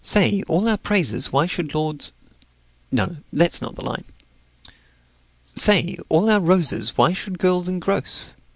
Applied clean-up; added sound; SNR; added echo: none; none; none; none.